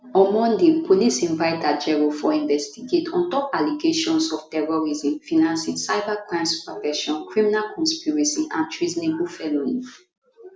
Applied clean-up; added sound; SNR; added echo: none; none; none; none.